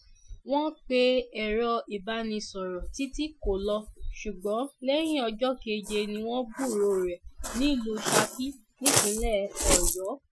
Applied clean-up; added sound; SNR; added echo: classical method Wiener filter.